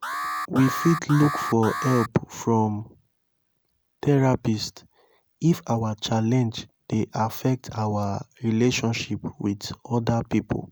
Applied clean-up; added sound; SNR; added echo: none; Alarm; 7 dB; none.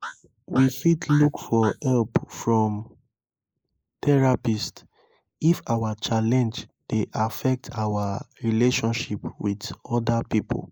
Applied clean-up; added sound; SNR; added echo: neural mask model Resemble Enhance denoiser.